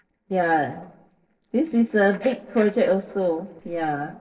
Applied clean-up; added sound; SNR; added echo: neural separator model SepFormer DNS4.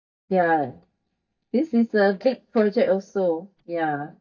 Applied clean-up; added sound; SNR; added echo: neural mask model DeepFilterNet 3.